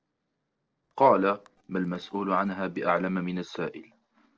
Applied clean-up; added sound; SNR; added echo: neural separator model SepFormer DNS4.